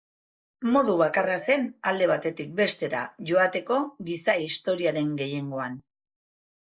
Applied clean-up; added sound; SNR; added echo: neural mask model Resemble Enhance denoiser.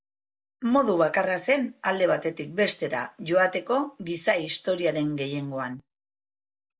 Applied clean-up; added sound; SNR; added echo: none; none; none; none.